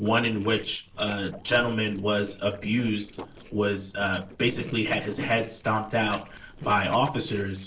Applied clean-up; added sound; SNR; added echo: neural separator model SepFormer DNS4.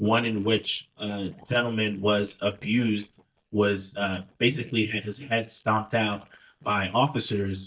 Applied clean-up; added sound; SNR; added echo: neural mask model DeepFilterNet 3.